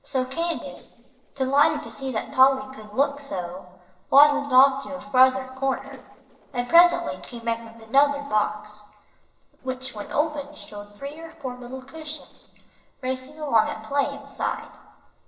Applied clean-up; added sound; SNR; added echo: neural separator model SepFormer DNS4.